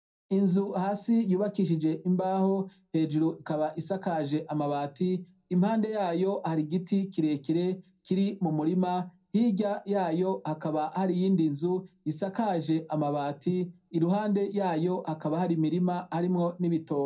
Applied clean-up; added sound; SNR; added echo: none; none; none; reverberation time 0.2 s.